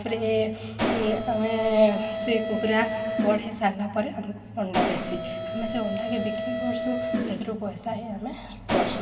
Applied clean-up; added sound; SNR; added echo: none; Mechanisms; 3 dB; reverberation time 2.1 s.